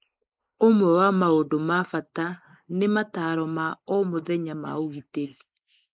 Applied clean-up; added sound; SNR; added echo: neural mask model Resemble Enhance denoiser.